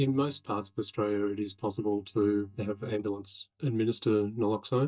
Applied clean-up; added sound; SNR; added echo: neural mask model DeepFilterNet 3.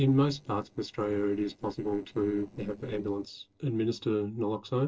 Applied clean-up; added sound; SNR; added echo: neural separator model SepFormer DNS4.